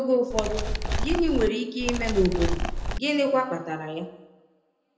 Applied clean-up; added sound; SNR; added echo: none; Animal; 0 dB; reverberation time 0.8 s.